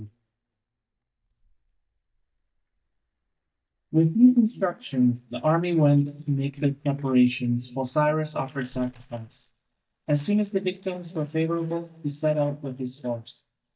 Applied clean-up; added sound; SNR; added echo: neural mask model DeepFilterNet 3.